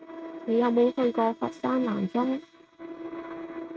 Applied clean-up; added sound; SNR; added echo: neural mask model RNNoise.